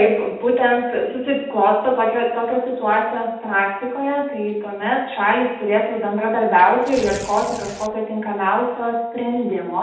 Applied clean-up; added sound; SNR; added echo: none; Tearing; 15 dB; reverberation time 0.8 s.